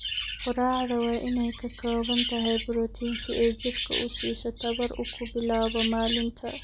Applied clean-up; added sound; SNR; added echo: none; Chirp, tweet; 4 dB; none.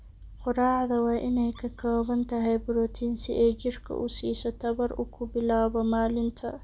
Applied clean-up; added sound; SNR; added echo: none; none; none; none.